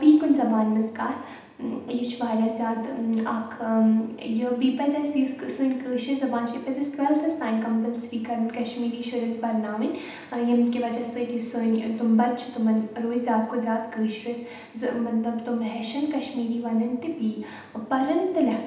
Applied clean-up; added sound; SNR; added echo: none; none; none; reverberation time 0.8 s.